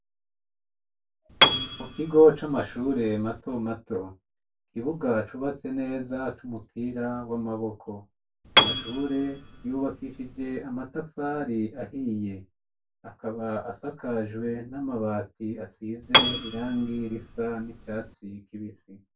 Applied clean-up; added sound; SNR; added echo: none; Piano; -2 dB; reverberation time 0.2 s.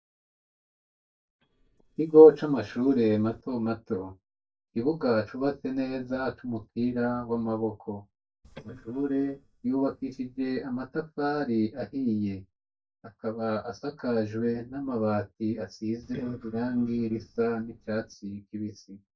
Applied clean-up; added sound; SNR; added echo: neural mask model DeepFilterNet 3.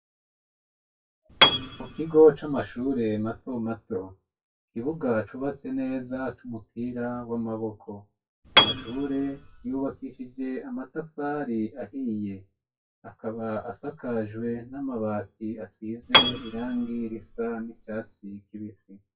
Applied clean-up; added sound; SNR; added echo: classical method WPE with log-MMSE.